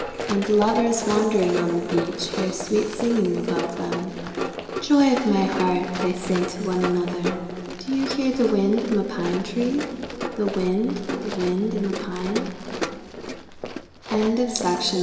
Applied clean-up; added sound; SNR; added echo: none; Run; 8 dB; reverberation time 2.8 s.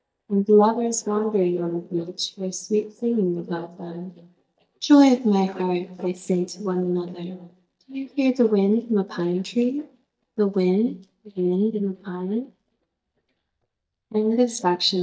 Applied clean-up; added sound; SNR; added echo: neural mask model DeepFilterNet 3.